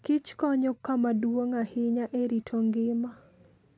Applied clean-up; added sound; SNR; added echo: none; none; none; none.